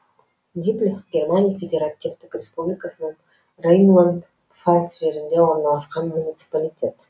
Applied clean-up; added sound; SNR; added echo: none; none; none; none.